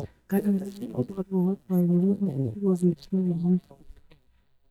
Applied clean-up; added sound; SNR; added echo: neural mask model DeepFilterNet 3.